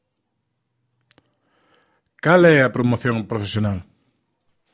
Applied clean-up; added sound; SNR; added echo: none; none; none; none.